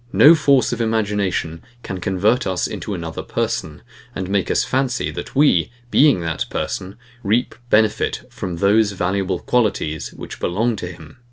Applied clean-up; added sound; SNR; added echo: none; none; none; none.